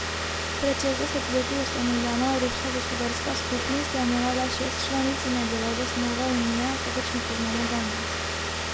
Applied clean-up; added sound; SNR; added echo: none; Car; 0 dB; none.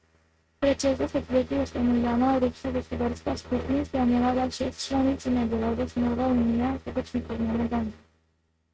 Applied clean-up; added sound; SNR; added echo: neural mask model RNNoise.